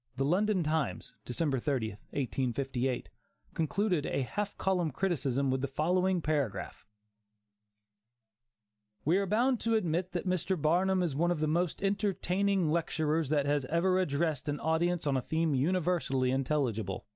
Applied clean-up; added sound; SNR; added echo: none; none; none; none.